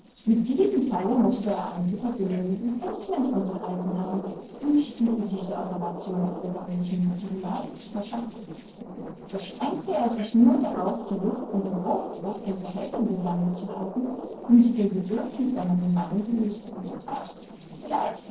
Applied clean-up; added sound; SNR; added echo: neural separator model SepFormer DNS4.